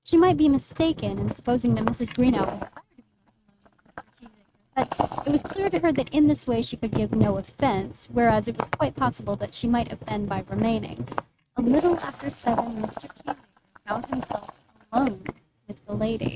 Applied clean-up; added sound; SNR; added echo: neural mask model RNNoise.